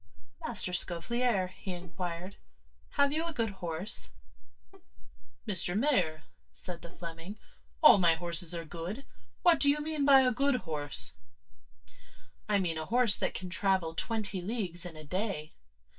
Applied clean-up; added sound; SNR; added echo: neural mask model DeepFilterNet 3.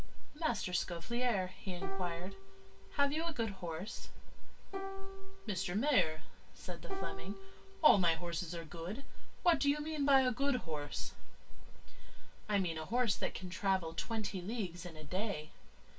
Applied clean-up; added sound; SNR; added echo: none; Plucked string instrument; 19 dB; reverberation time 0.1 s.